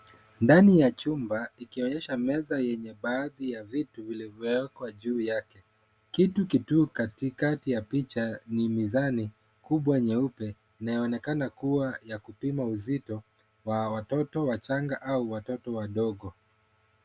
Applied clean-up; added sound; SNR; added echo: none; none; none; none.